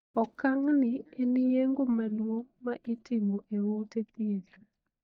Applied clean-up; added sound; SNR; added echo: neural mask model DeepFilterNet 3.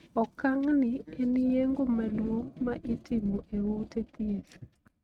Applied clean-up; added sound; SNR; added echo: neural mask model RNNoise.